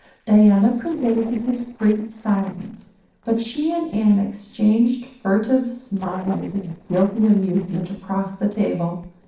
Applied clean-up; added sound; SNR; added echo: neural separator model SepFormer DNS4.